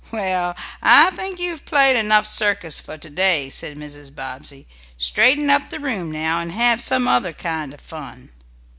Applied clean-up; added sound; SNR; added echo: none; none; none; none.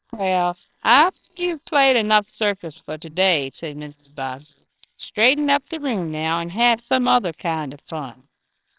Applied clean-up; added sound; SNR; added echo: neural separator model SepFormer WHAMR!.